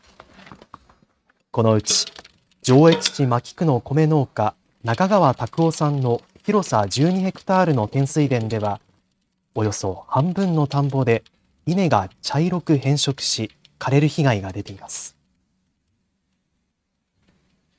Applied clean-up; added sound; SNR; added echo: neural mask model RNNoise.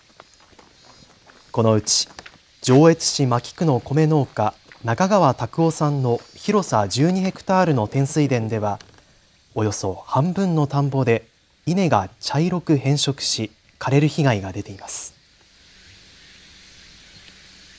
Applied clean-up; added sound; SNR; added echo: none; none; none; none.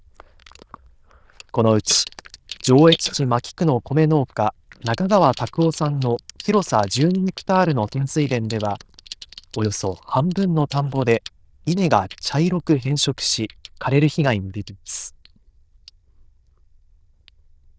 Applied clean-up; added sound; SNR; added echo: neural diffusion model UNIVERSE++.